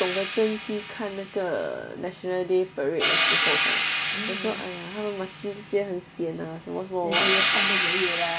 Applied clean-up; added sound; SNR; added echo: none; Hi-hat; -1 dB; none.